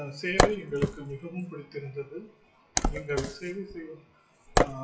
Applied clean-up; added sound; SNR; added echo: classical method WPE with log-MMSE.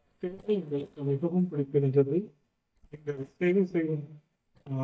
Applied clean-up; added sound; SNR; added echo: neural mask model DeepFilterNet 3.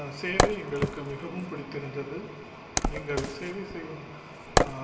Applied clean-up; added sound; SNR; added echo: none; Wood; -4 dB; reverberation time 2.3 s.